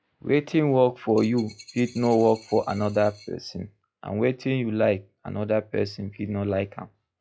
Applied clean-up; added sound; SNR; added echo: classical method log-MMSE.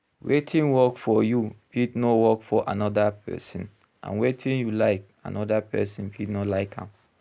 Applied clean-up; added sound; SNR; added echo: none; none; none; none.